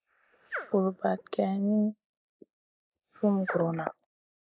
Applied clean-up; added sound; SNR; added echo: neural mask model Resemble Enhance denoiser.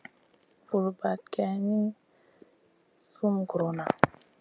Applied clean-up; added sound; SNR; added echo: none; none; none; none.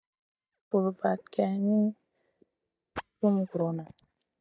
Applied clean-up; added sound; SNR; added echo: neural mask model DeepFilterNet 3.